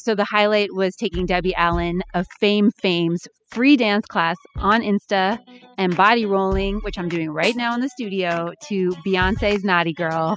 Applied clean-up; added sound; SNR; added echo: classical method spectral subtraction.